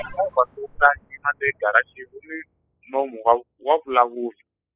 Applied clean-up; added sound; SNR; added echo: classical method spectral subtraction.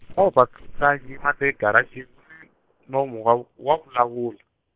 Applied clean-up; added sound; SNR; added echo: neural separator model SepFormer WHAM!.